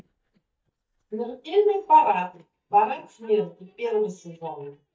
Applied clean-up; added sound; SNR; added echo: neural mask model DeepFilterNet 3.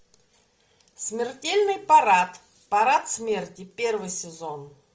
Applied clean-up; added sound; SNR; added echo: none; none; none; none.